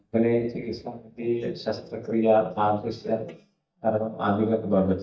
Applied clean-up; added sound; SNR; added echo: neural mask model DeepFilterNet 3.